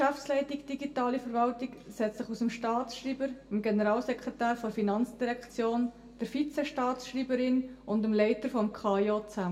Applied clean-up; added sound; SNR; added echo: none; none; none; reverberation time 0.6 s.